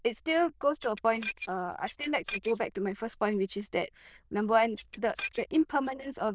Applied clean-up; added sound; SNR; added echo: neural diffusion model UNIVERSE++.